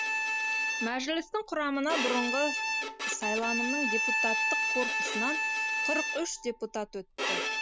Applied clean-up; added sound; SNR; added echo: none; Bowed string instrument; -2 dB; none.